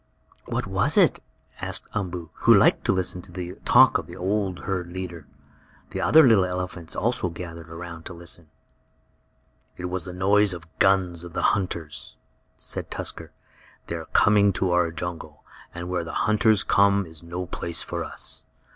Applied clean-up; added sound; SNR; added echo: none; none; none; none.